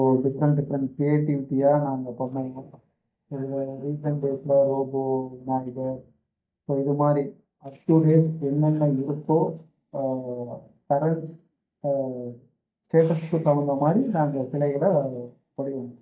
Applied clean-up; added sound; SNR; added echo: neural mask model DeepFilterNet 3.